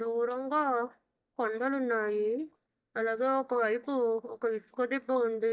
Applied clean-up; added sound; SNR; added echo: neural mask model DeepFilterNet 3.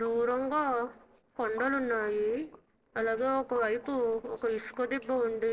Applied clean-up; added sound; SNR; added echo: neural separator model SepFormer DNS4.